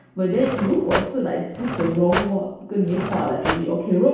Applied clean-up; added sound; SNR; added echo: none; Cutlery, silverware / Drawer open or close; 7 dB; reverberation time 0.8 s.